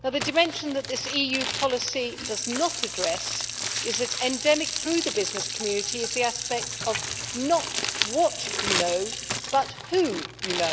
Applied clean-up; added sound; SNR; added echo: none; Crumpling, crinkling + Sink (filling or washing) / Water tap, faucet; 4 dB; none.